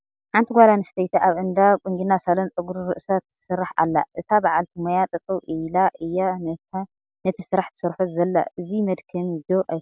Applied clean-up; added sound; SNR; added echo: none; none; none; none.